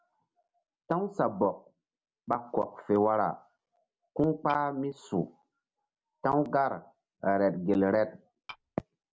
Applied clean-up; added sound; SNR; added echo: none; Tap / Glass; 17 dB; none.